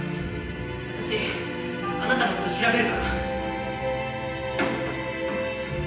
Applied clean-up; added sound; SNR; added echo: none; Wind instrument, woodwind instrument; 9 dB; reverberation time 0.9 s.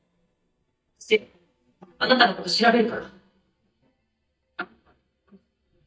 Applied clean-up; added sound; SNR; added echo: neural mask model DeepFilterNet 3.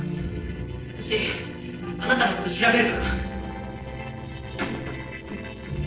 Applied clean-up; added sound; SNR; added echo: neural separator model SepFormer DNS4.